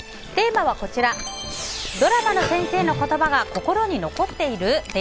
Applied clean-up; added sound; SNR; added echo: none; Chewing, mastication; 17 dB; none.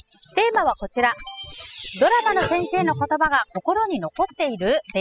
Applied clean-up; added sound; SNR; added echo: classical method spectral subtraction.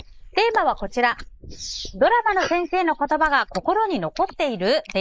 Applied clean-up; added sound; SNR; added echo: neural mask model Resemble Enhance denoiser.